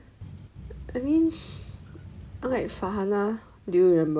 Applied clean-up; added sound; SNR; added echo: none; Boat, Water vehicle; 16 dB; none.